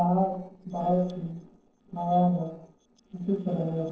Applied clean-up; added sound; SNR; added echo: neural separator model SepFormer DNS4.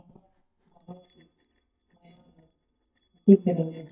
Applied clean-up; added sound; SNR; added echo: neural mask model DeepFilterNet 3.